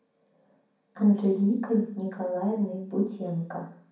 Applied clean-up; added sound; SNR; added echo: none; none; none; reverberation time 0.6 s.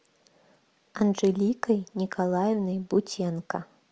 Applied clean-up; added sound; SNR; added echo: none; none; none; none.